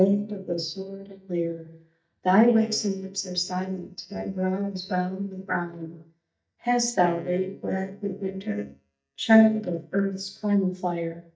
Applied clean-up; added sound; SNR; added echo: neural mask model DeepFilterNet 3.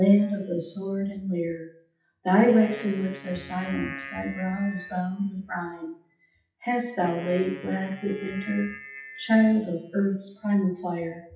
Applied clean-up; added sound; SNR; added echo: classical method WPE with log-MMSE.